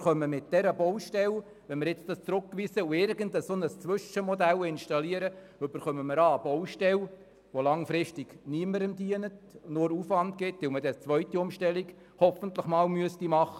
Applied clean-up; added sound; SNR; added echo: none; none; none; none.